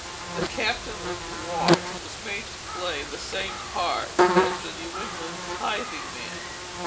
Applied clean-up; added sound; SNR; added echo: none; Buzz; -4 dB; reverberation time 1.7 s.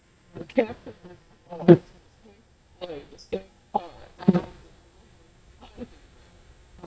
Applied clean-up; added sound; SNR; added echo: neural mask model DeepFilterNet 3.